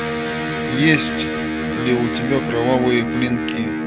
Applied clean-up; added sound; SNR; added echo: none; Electric guitar; 1 dB; none.